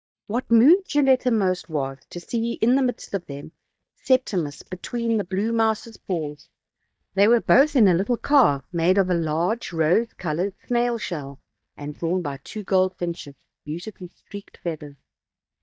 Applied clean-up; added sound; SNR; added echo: neural mask model DeepFilterNet 3.